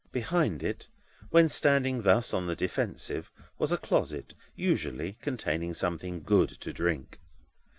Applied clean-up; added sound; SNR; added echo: none; none; none; none.